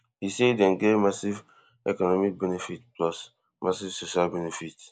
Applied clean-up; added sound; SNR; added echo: none; none; none; none.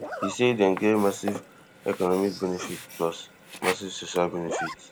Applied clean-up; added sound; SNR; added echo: none; Zipper (clothing) + Sink (filling or washing); 10 dB; none.